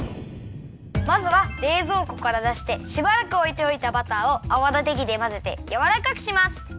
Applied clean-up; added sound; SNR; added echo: none; Explosion; 18 dB; none.